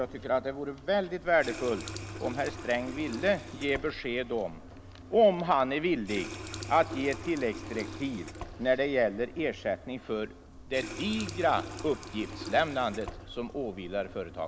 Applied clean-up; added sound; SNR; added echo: none; Water tap, faucet; 12 dB; none.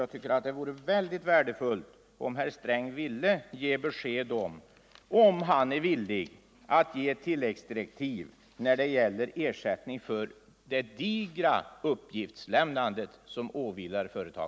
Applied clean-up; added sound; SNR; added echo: none; none; none; none.